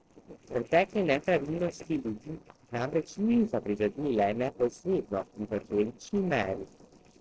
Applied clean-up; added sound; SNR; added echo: neural separator model SepFormer DNS4.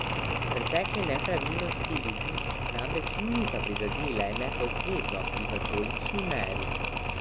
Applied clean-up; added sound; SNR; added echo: none; Mechanisms; -3 dB; none.